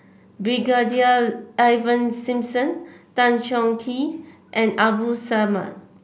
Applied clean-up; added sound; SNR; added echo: none; none; none; none.